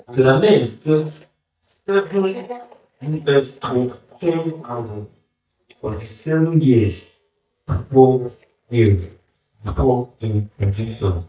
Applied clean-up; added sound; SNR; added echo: neural mask model DeepFilterNet 3.